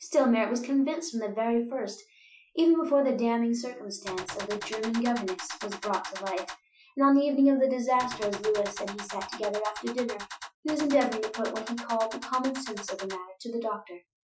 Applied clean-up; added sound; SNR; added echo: classical method Wiener filter.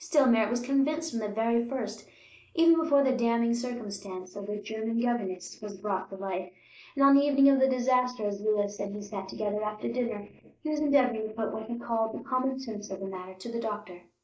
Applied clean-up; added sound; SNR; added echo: neural mask model Resemble Enhance denoiser.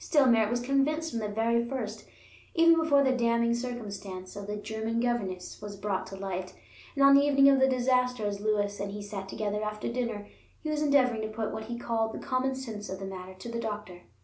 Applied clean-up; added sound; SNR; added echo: none; none; none; none.